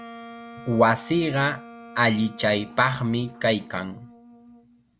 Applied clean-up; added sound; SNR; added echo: none; Wind instrument, woodwind instrument; 18 dB; none.